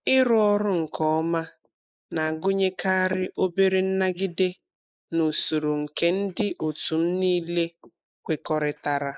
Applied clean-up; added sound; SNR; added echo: neural mask model Resemble Enhance denoiser.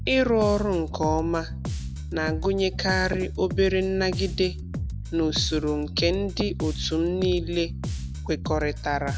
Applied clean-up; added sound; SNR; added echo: none; Bass guitar; 6 dB; none.